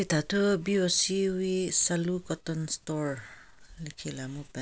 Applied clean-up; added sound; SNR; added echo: none; none; none; none.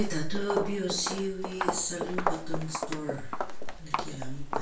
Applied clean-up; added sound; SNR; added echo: none; Walk, footsteps; 4 dB; reverberation time 0.3 s.